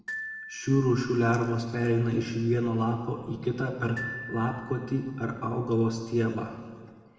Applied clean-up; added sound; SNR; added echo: none; Glockenspiel; 14 dB; reverberation time 1.8 s.